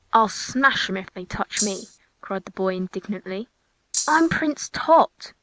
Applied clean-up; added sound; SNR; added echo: none; Rattle (instrument); 5 dB; none.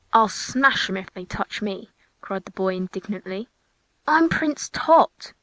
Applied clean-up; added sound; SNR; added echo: none; none; none; none.